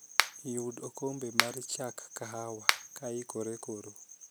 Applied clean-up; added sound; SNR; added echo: none; Finger snapping; -4 dB; none.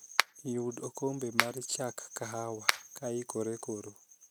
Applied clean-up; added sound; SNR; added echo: neural mask model RNNoise.